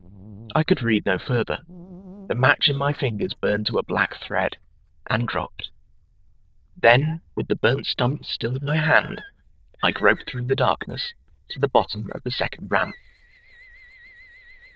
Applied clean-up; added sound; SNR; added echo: neural diffusion model UNIVERSE++.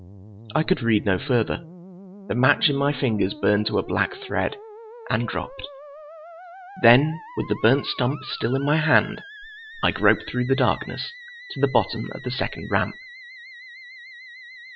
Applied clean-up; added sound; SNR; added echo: none; Musical instrument; 17 dB; none.